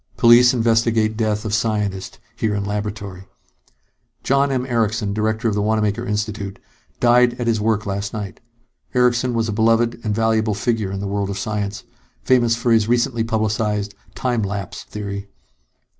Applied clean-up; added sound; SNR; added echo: none; none; none; none.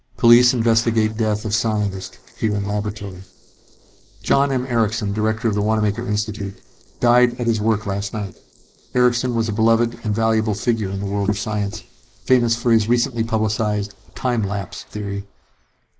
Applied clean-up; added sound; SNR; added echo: neural mask model Resemble Enhance denoiser.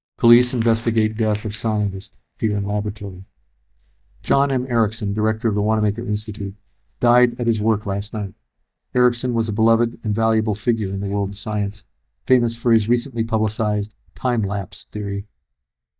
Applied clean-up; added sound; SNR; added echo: neural mask model DeepFilterNet 3.